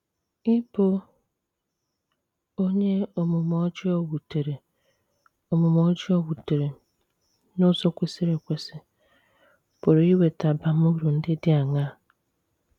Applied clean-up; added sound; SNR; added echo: none; none; none; none.